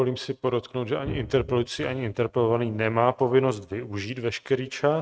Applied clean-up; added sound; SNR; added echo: neural mask model RNNoise.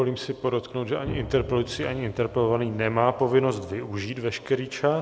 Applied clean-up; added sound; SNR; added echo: none; Drum; 16 dB; none.